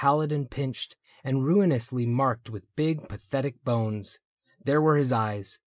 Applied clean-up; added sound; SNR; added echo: neural mask model Resemble Enhance denoiser.